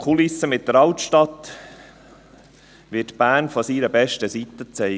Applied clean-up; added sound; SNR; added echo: none; none; none; none.